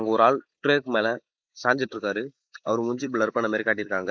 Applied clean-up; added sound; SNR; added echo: neural mask model Resemble Enhance denoiser.